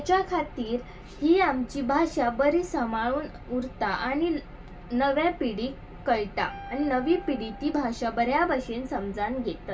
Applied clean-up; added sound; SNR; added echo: none; Wind instrument, woodwind instrument; 18 dB; reverberation time 0.2 s.